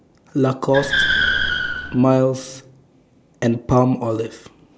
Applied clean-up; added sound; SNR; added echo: none; Car; 1 dB; none.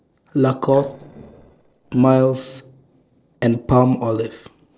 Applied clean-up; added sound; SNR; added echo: neural separator model SepFormer DNS4.